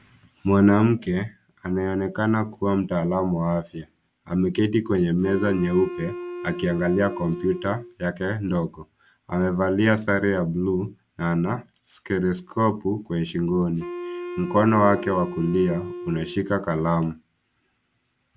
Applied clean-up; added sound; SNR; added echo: none; Wind instrument, woodwind instrument; 11 dB; none.